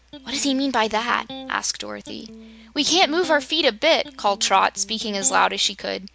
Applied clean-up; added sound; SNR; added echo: none; Electric guitar; 19 dB; none.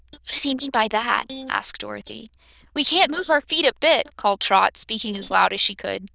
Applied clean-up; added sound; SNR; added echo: neural diffusion model UNIVERSE++.